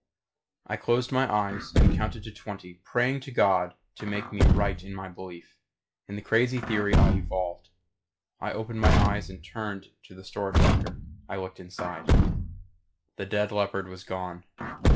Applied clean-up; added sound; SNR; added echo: classical method log-MMSE.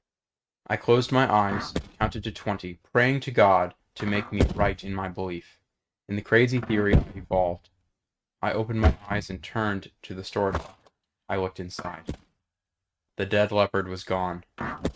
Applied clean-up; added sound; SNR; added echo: neural mask model RNNoise.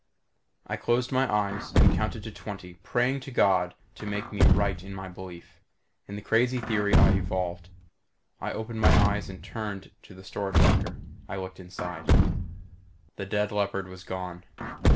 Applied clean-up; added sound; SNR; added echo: none; Truck; -3 dB; none.